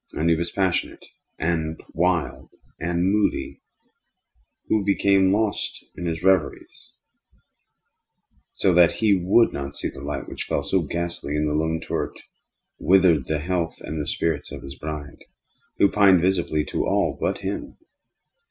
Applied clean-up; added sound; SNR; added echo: none; none; none; none.